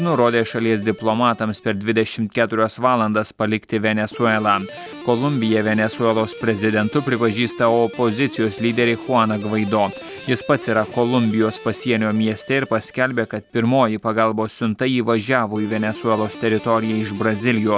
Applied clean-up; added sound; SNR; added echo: none; Guitar; 17 dB; none.